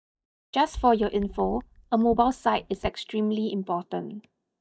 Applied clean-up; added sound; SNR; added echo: neural mask model DeepFilterNet 3.